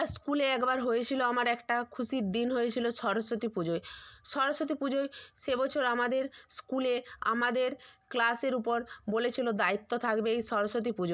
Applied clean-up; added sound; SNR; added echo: none; none; none; none.